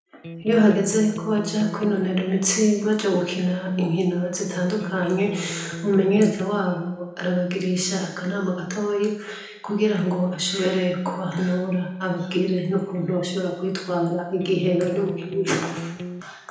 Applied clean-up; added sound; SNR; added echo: none; Electric guitar; 10 dB; reverberation time 0.9 s.